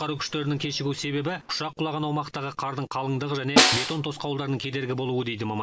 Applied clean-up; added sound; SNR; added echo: none; Snare drum; -3 dB; none.